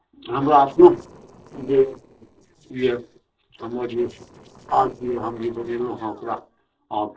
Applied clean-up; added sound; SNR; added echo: neural separator model SepFormer DNS4.